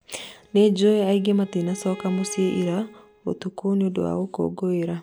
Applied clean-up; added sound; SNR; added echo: none; Bowed string instrument; 20 dB; none.